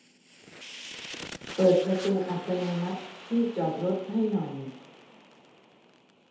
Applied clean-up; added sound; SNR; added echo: none; Fire; 15 dB; reverberation time 0.8 s.